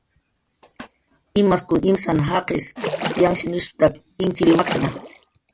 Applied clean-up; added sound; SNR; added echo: none; Splash, splatter; 7 dB; none.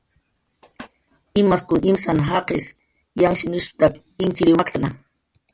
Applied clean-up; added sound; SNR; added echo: none; none; none; none.